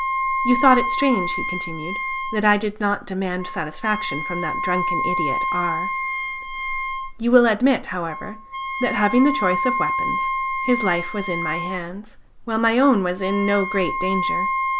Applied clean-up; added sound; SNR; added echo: none; Wind instrument, woodwind instrument; 3 dB; none.